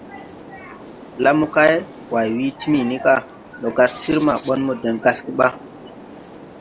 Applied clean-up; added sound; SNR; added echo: none; Bird; 19 dB; none.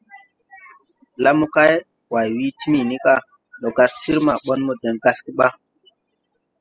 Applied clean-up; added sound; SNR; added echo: classical method spectral subtraction.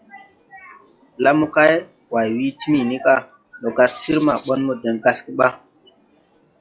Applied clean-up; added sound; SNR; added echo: classical method log-MMSE.